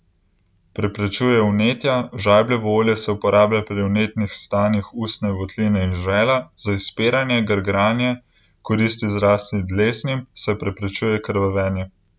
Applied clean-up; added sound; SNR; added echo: none; none; none; none.